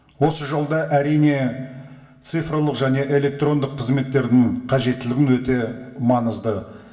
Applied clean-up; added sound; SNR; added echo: none; none; none; reverberation time 0.2 s.